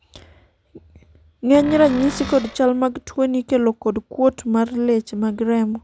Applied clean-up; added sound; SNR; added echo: none; Cupboard open or close; 12 dB; none.